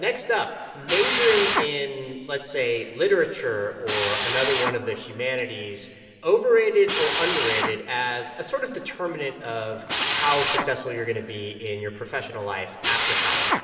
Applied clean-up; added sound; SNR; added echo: none; Drill; 2 dB; reverberation time 2.3 s.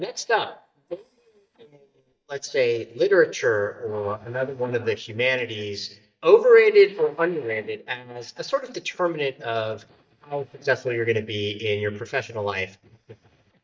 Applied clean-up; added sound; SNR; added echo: neural mask model DeepFilterNet 3.